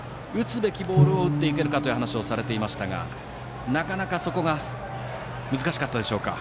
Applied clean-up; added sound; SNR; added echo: none; Bowed string instrument; -1 dB; none.